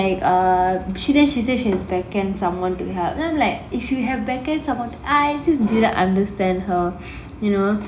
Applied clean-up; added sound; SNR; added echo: none; none; none; reverberation time 0.4 s.